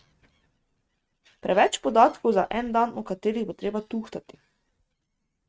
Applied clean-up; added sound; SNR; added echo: neural mask model RNNoise.